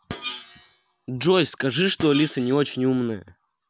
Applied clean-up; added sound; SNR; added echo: none; Screech; 15 dB; none.